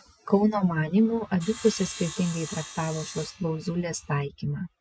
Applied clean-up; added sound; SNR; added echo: none; Sawing; 15 dB; none.